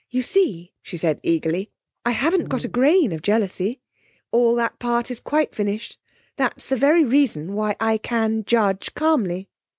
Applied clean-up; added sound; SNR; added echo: neural mask model RNNoise.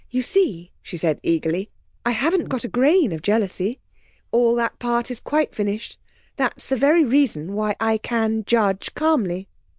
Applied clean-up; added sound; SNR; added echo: neural diffusion model UNIVERSE++.